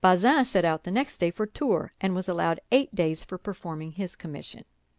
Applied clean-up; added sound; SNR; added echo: none; none; none; none.